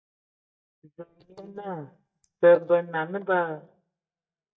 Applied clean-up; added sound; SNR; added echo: neural mask model DeepFilterNet 3.